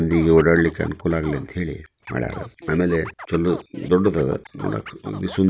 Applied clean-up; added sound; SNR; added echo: none; Scratching (performance technique); 19 dB; none.